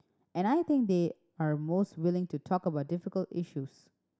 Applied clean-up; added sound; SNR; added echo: none; none; none; none.